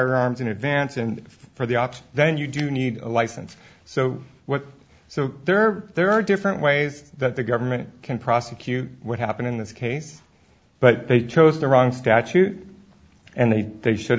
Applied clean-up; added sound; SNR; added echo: none; none; none; none.